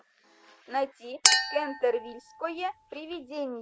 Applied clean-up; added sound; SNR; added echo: none; Chink, clink; -4 dB; none.